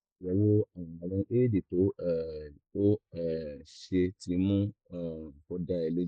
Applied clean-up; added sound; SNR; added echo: neural mask model Resemble Enhance denoiser.